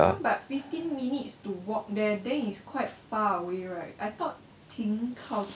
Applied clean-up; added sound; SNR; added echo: none; none; none; none.